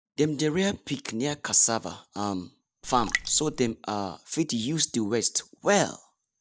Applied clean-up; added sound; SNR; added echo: neural mask model DeepFilterNet 3.